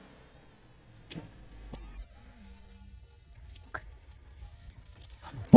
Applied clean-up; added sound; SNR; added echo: neural mask model DeepFilterNet 3.